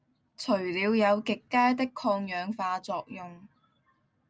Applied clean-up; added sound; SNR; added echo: none; none; none; none.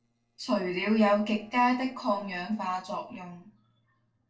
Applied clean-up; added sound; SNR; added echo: neural separator model SepFormer DNS4.